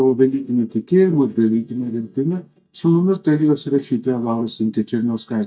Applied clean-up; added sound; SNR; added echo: neural mask model DeepFilterNet 3.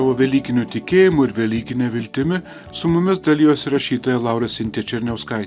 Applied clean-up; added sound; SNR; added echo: none; none; none; none.